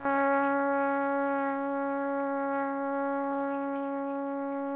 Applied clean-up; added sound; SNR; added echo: neural separator model SepFormer WHAMR!.